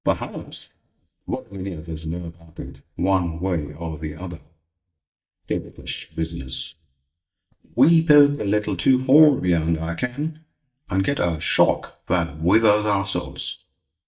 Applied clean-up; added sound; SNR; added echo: neural mask model DeepFilterNet 3.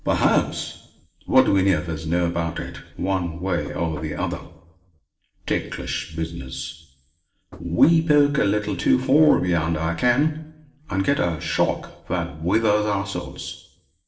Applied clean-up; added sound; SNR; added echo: neural separator model SepFormer DNS4.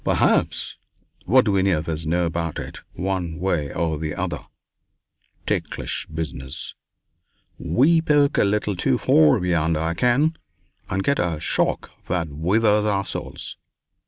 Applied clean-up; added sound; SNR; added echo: none; none; none; none.